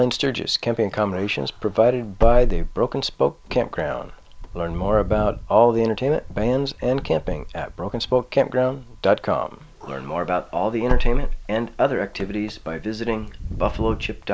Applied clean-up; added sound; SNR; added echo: none; Wind / Car; 4 dB; none.